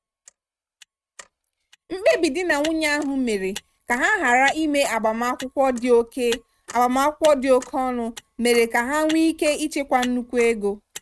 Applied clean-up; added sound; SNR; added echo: neural mask model RNNoise.